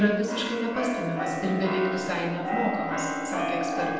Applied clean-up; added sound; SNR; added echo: none; Keyboard (musical); 2 dB; reverberation time 0.7 s.